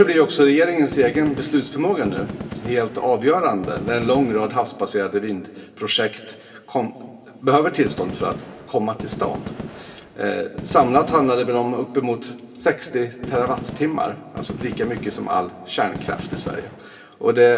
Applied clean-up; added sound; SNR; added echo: none; Gunshot, gunfire; 12 dB; reverberation time 2.9 s.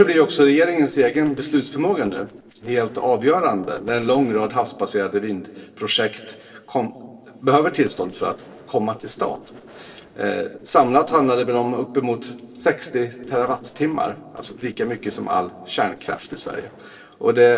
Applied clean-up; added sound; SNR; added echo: neural separator model SepFormer DNS4.